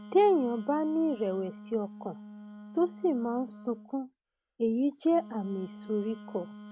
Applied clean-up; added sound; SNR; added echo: none; Wind instrument, woodwind instrument; 17 dB; none.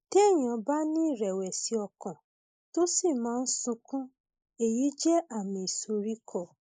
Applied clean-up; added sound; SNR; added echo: neural mask model Resemble Enhance denoiser.